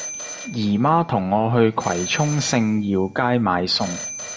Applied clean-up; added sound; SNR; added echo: none; Telephone; 15 dB; reverberation time 1.2 s.